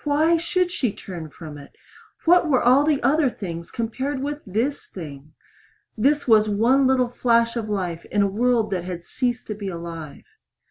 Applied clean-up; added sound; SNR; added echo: none; none; none; none.